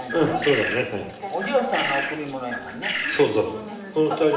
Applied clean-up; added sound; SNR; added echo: none; Bird; 6 dB; reverberation time 1.0 s.